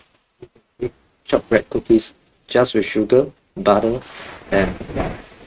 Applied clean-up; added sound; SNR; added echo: neural mask model RNNoise.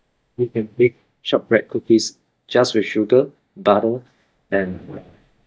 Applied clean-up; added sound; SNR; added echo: neural mask model DeepFilterNet 3.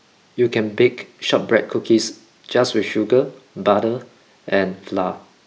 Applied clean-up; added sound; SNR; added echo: none; none; none; none.